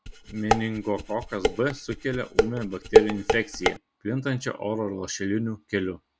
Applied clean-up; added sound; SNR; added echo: none; Dishes, pots, and pans; -4 dB; none.